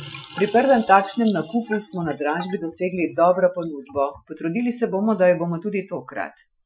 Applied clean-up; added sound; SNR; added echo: classical method Wiener filter.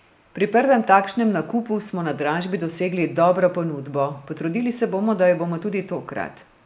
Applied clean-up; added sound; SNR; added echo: none; none; none; none.